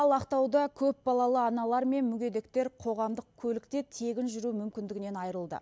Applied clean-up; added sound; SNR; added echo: none; none; none; none.